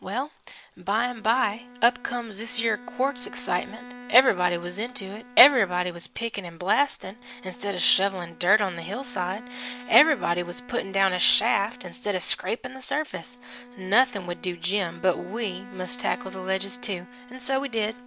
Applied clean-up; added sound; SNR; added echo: none; Bowed string instrument; 19 dB; none.